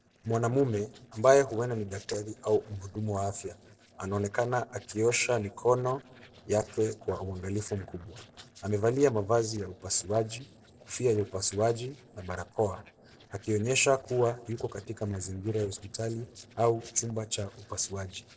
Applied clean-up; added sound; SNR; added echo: neural separator model SepFormer DNS4.